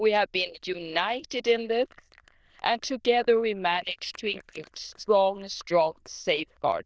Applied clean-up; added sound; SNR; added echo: neural diffusion model UNIVERSE++.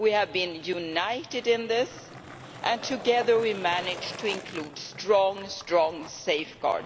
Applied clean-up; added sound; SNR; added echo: none; Skateboard; 16 dB; none.